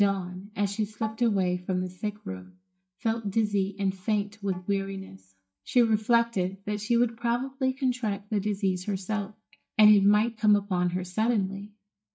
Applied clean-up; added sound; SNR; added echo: neural mask model DeepFilterNet 3.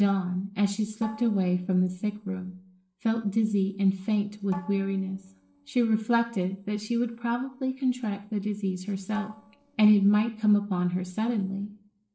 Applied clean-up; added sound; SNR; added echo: neural separator model SepFormer DNS4.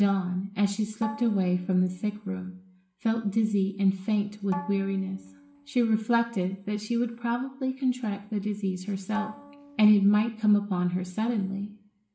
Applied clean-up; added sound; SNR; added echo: none; Bowed string instrument; 17 dB; reverberation time 0.5 s.